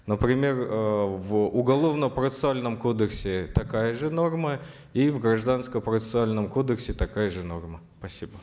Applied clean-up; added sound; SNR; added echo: none; none; none; none.